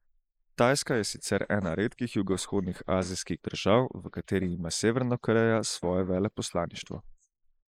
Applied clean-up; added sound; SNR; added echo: neural mask model Resemble Enhance denoiser.